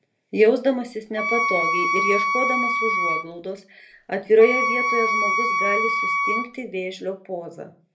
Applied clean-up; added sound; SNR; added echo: none; Wind instrument, woodwind instrument; -1 dB; reverberation time 0.3 s.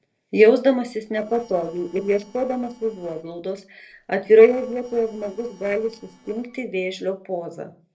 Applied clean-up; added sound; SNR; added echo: neural separator model SepFormer DNS4.